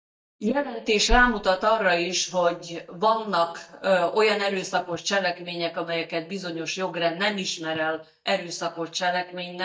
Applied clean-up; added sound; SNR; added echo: neural mask model DeepFilterNet 3.